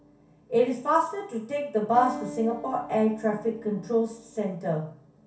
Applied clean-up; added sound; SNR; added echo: none; Acoustic guitar; 17 dB; reverberation time 0.3 s.